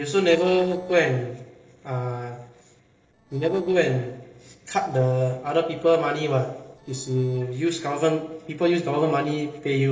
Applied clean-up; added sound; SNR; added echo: neural separator model SepFormer DNS4.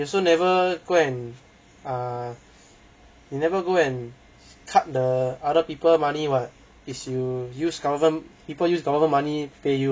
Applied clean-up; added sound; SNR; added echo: none; none; none; none.